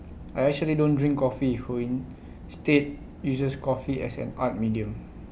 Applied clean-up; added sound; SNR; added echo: none; none; none; none.